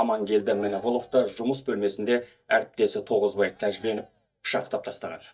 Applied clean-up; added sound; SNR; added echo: neural mask model DeepFilterNet 3.